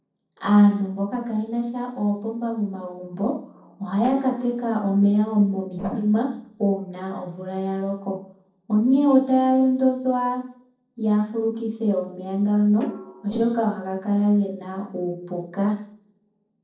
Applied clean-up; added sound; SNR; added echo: neural separator model SepFormer DNS4.